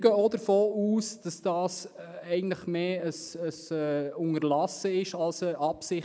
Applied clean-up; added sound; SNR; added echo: none; none; none; none.